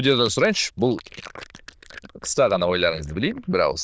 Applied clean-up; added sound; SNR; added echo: neural diffusion model UNIVERSE++.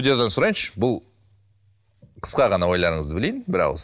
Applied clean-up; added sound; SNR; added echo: none; none; none; none.